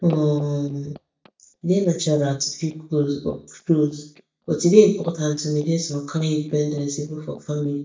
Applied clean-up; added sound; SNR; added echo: neural mask model DeepFilterNet 3.